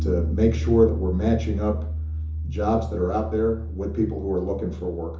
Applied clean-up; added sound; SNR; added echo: none; Piano; 3 dB; reverberation time 0.7 s.